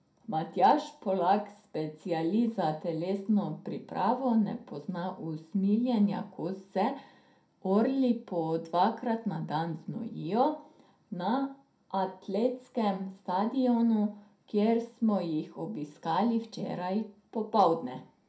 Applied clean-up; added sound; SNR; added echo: none; none; none; reverberation time 0.2 s.